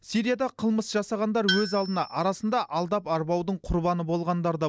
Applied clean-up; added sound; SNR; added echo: none; Tools; 11 dB; none.